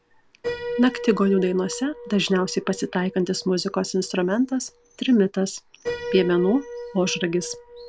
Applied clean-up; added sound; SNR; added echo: none; Piano; 12 dB; none.